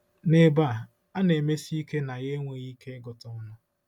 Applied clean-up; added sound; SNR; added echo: none; none; none; none.